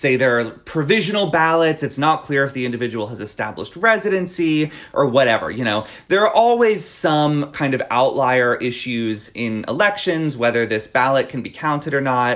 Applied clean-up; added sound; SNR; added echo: none; none; none; none.